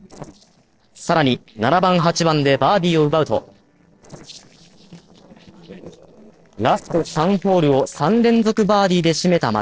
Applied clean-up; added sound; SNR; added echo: neural separator model SepFormer DNS4.